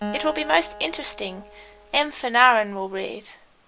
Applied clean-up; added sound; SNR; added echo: none; Acoustic guitar; 15 dB; none.